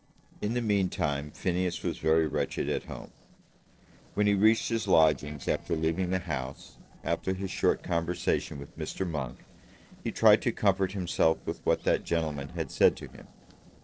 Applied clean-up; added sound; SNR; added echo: neural separator model SepFormer DNS4.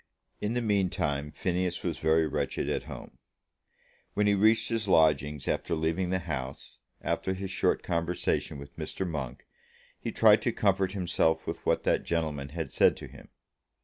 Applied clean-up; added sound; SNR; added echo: none; none; none; none.